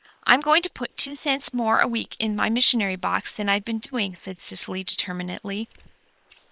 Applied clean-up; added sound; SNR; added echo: neural separator model SepFormer WHAM!.